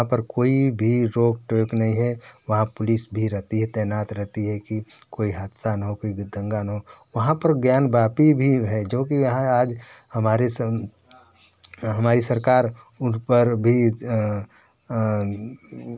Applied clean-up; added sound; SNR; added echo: none; none; none; none.